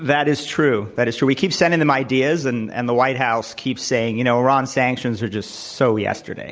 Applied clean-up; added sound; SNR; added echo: none; none; none; none.